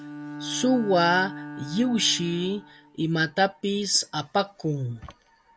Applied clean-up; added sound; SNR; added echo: none; Bowed string instrument; 14 dB; none.